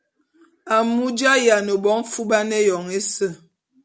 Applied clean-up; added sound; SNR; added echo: none; none; none; none.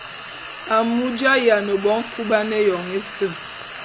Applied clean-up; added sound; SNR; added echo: none; Frying (food); 11 dB; none.